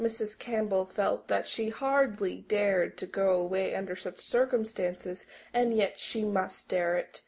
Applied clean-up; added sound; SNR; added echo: none; none; none; none.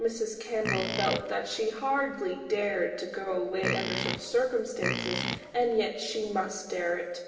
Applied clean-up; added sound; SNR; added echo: none; Livestock, farm animals, working animals; 3 dB; reverberation time 1.3 s.